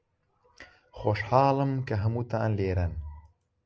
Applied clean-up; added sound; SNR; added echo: none; none; none; none.